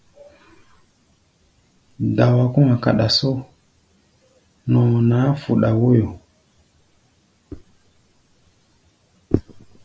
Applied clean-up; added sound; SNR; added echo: none; none; none; none.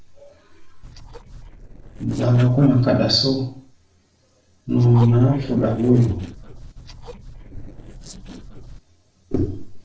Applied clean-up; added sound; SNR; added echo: neural separator model SepFormer DNS4.